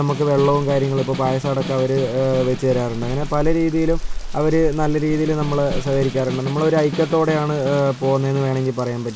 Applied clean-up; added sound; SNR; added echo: none; Snare drum + Rain; 7 dB; none.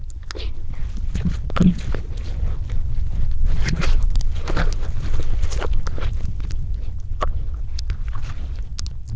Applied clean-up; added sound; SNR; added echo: neural diffusion model UNIVERSE++.